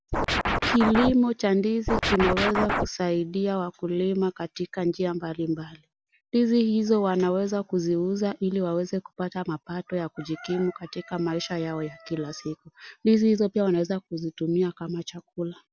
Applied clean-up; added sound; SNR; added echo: none; Scratching (performance technique); -1 dB; none.